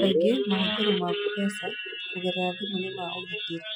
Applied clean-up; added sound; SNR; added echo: classical method Wiener filter.